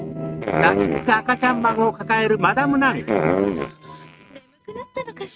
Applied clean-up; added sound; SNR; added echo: neural mask model RNNoise.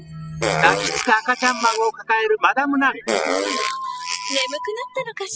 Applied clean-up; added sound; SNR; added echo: classical method spectral subtraction.